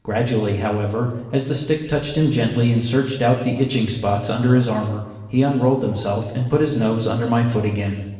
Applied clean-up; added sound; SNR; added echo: none; none; none; reverberation time 1.2 s.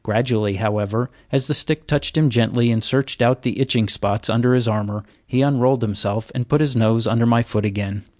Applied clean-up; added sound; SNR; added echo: none; none; none; none.